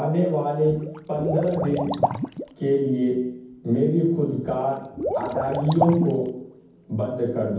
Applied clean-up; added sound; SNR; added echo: none; Liquid; 7 dB; reverberation time 0.9 s.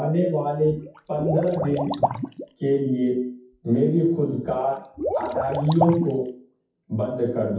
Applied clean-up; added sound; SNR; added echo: classical method WPE with log-MMSE.